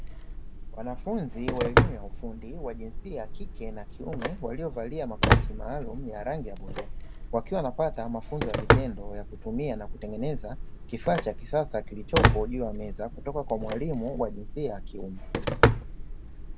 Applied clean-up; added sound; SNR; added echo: none; Telephone; -4 dB; none.